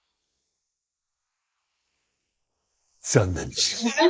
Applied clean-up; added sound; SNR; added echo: neural mask model Resemble Enhance denoiser.